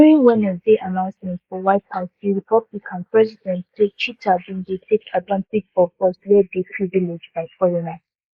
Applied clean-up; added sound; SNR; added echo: neural mask model Resemble Enhance denoiser.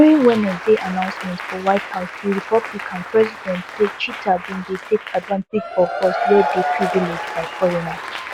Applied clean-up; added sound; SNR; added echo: none; Applause / Crowd / Cheering; 7 dB; none.